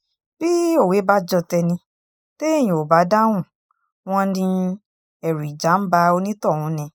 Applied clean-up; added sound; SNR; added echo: neural mask model Resemble Enhance denoiser.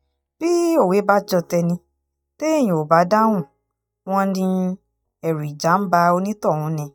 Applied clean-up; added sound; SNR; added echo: neural mask model DeepFilterNet 3.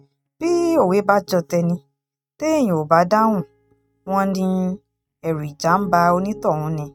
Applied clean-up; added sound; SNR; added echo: neural mask model RNNoise.